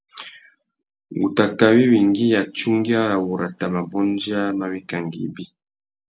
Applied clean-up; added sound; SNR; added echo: none; none; none; none.